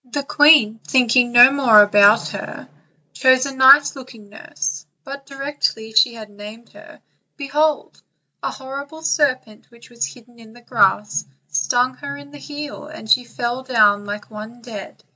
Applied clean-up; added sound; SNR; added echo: none; none; none; none.